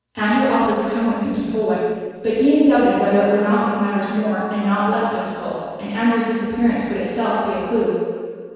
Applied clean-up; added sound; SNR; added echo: neural separator model SepFormer DNS4.